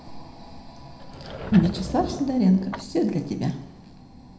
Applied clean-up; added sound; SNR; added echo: none; Sliding door / Wood; 10 dB; reverberation time 0.9 s.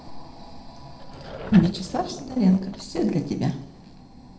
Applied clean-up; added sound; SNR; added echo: neural separator model SepFormer DNS4.